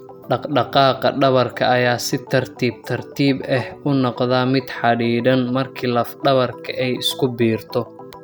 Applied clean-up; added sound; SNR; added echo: none; Organ; 18 dB; none.